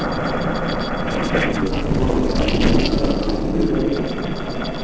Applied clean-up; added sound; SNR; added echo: neural separator model SepFormer DNS4.